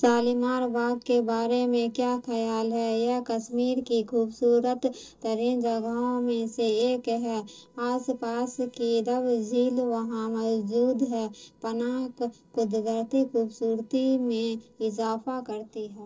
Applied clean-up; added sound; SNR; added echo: neural separator model SepFormer DNS4.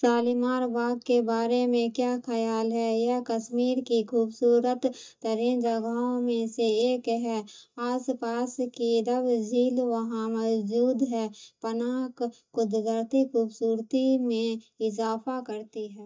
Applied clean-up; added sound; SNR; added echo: neural mask model DeepFilterNet 3.